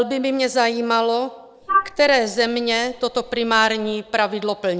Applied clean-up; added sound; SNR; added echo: neural mask model Resemble Enhance denoiser.